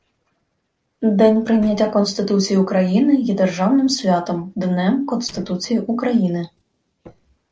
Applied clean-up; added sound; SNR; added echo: neural separator model SepFormer DNS4.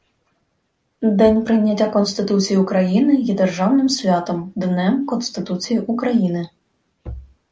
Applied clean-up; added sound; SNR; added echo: none; none; none; none.